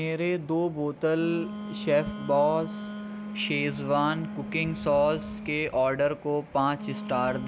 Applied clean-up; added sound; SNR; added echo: none; Wind instrument, woodwind instrument; 10 dB; none.